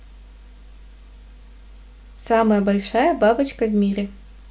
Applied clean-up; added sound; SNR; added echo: none; none; none; reverberation time 0.2 s.